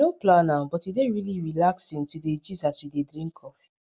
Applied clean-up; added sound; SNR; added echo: none; none; none; none.